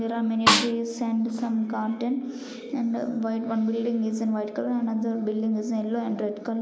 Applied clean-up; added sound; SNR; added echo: none; Snare drum; -4 dB; none.